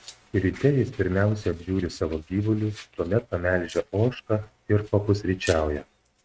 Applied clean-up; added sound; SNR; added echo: neural mask model RNNoise.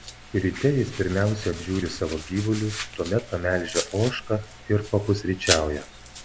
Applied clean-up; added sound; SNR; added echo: none; Domestic sounds, home sounds; 10 dB; none.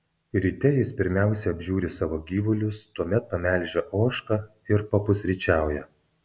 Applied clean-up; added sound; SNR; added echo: none; none; none; none.